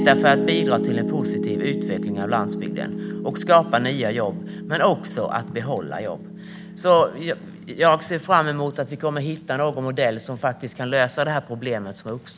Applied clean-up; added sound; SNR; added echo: none; Piano; 6 dB; none.